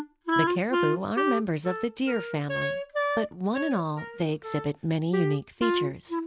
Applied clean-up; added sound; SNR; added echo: none; Wind instrument, woodwind instrument; 1 dB; none.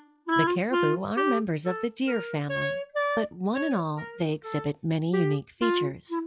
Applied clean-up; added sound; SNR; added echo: classical method log-MMSE.